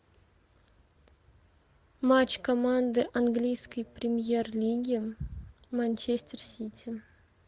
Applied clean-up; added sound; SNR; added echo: none; none; none; none.